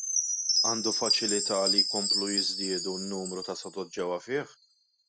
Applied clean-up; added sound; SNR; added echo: none; Chime; -3 dB; none.